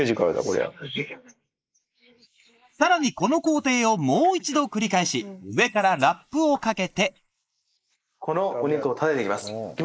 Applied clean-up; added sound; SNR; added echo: neural mask model Resemble Enhance denoiser.